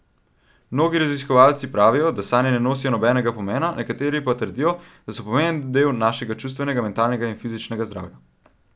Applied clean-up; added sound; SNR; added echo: none; none; none; none.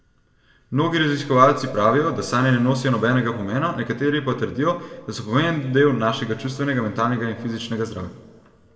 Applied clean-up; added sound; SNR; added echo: none; none; none; reverberation time 1.2 s.